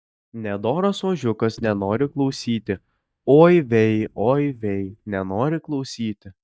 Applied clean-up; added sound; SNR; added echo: neural mask model DeepFilterNet 3.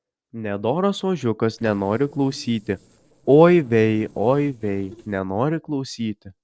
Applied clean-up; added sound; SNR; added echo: neural separator model SepFormer DNS4.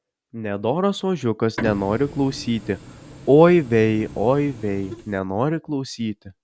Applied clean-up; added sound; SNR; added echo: none; Printer; 15 dB; none.